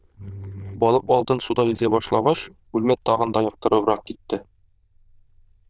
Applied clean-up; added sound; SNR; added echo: neural diffusion model UNIVERSE++.